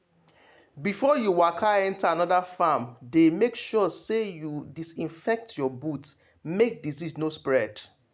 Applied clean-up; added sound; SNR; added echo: none; none; none; none.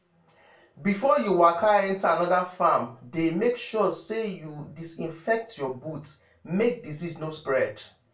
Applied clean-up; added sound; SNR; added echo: none; none; none; reverberation time 0.2 s.